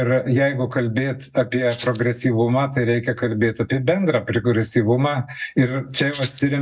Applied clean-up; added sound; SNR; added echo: neural mask model DeepFilterNet 3.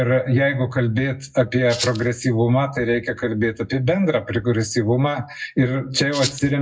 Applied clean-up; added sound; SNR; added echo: classical method WPE with log-MMSE.